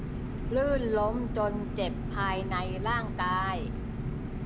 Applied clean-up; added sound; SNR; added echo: none; Engine; 2 dB; none.